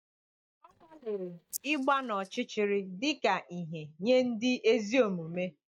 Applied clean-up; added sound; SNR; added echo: neural mask model DeepFilterNet 3.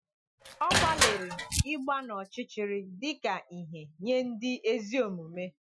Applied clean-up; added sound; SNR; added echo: classical method Wiener filter.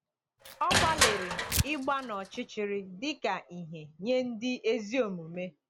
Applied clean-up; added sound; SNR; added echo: none; Tearing + Crushing; 0 dB; none.